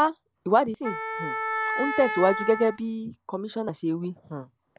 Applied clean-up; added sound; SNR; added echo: none; Wind instrument, woodwind instrument; 4 dB; none.